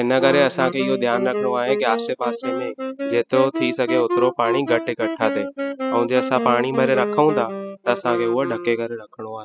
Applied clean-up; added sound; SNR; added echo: classical method spectral subtraction.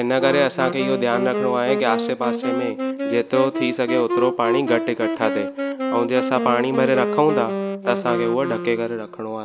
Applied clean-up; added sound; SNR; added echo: none; Wind instrument, woodwind instrument; 4 dB; none.